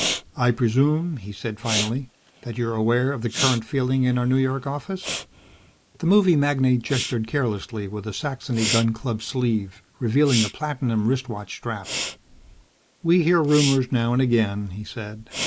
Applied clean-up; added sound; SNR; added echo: neural mask model Resemble Enhance denoiser.